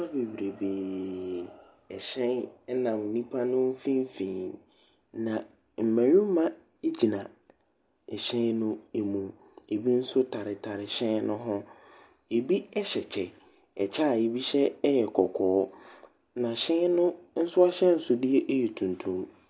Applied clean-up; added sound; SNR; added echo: none; none; none; none.